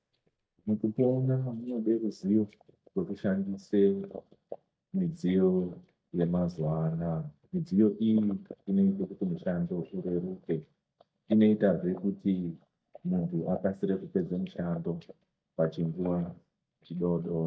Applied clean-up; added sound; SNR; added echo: neural mask model DeepFilterNet 3.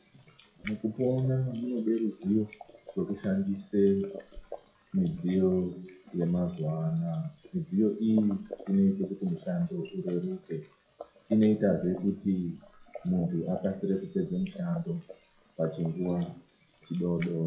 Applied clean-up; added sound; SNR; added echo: classical method WPE with log-MMSE.